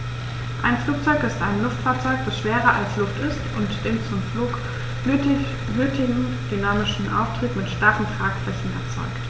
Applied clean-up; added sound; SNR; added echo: none; Accelerating, revving, vroom; 19 dB; none.